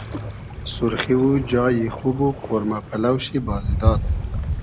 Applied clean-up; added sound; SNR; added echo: none; Waves, surf; 4 dB; none.